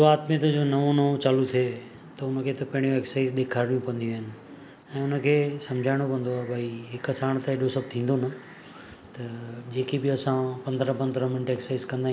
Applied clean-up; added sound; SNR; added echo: none; none; none; none.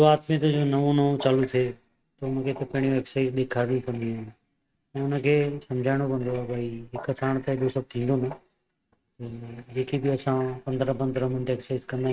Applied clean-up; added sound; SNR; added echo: neural mask model RNNoise.